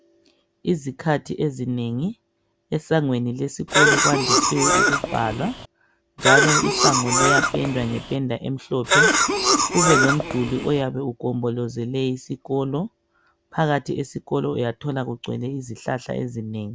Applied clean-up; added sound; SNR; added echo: none; Cough; -5 dB; none.